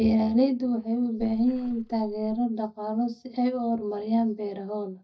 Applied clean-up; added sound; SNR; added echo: neural mask model DeepFilterNet 3.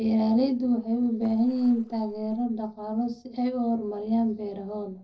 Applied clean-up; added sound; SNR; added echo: neural separator model SepFormer DNS4.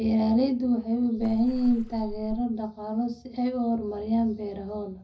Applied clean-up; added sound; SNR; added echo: none; Water / Splash, splatter; 11 dB; reverberation time 0.4 s.